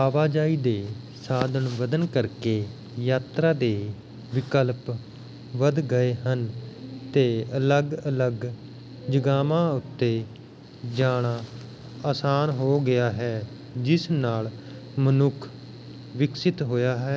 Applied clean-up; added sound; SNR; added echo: none; Mechanical fan; 19 dB; none.